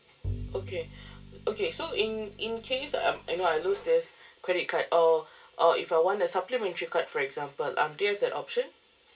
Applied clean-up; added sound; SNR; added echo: none; Bowed string instrument; 13 dB; reverberation time 0.2 s.